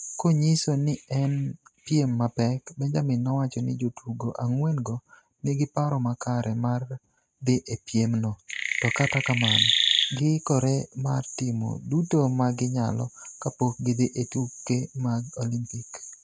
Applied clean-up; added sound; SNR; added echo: neural mask model RNNoise.